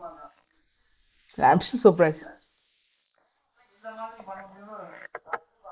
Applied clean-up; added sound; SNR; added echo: neural mask model Resemble Enhance denoiser.